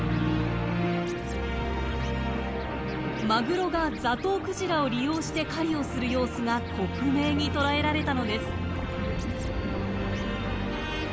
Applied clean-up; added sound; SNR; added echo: none; Scratching (performance technique); 18 dB; none.